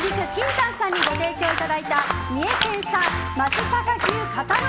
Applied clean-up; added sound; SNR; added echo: none; Crushing; 6 dB; none.